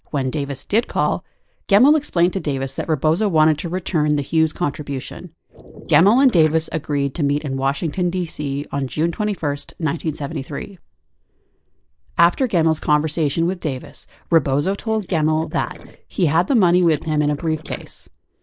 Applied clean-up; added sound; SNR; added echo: neural mask model Resemble Enhance denoiser.